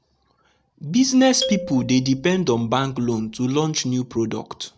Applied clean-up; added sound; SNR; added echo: none; Marimba, xylophone; 12 dB; none.